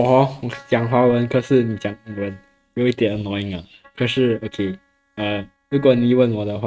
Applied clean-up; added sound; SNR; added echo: neural mask model RNNoise.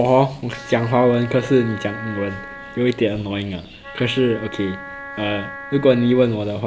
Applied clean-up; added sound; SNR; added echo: none; Wind instrument, woodwind instrument; 16 dB; none.